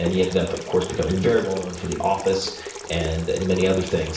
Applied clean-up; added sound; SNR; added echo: none; Sink (filling or washing) / Water tap, faucet; 12 dB; reverberation time 0.6 s.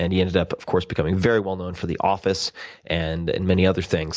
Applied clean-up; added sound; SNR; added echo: none; none; none; none.